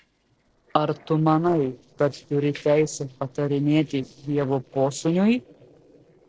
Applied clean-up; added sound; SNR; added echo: neural separator model SepFormer DNS4.